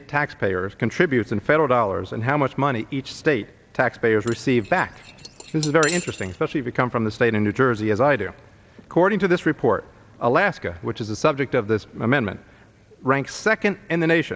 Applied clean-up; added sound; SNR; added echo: none; Cutlery, silverware / Dishes, pots, and pans; 14 dB; none.